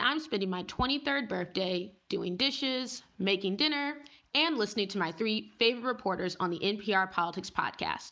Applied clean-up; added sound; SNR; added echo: neural mask model Resemble Enhance denoiser.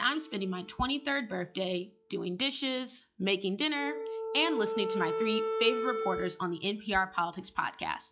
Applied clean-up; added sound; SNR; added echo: classical method log-MMSE.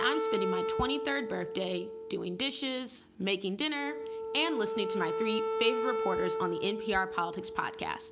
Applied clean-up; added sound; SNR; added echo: none; Wind instrument, woodwind instrument; 2 dB; none.